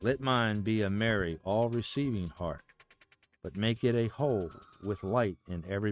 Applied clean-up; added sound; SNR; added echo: neural mask model RNNoise.